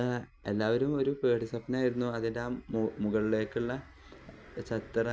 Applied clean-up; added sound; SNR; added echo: none; none; none; none.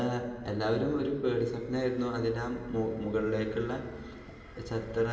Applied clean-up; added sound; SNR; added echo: none; none; none; reverberation time 2.4 s.